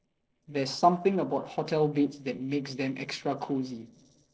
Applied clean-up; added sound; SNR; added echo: neural separator model SepFormer DNS4.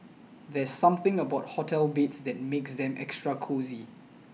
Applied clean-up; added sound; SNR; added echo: none; none; none; none.